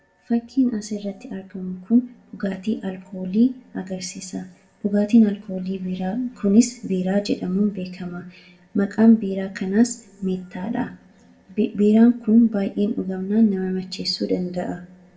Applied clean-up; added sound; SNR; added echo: none; none; none; reverberation time 0.4 s.